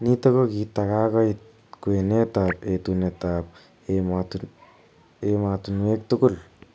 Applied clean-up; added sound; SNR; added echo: none; none; none; none.